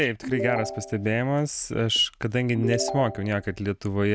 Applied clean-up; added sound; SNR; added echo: none; Ringtone / Chime; 7 dB; none.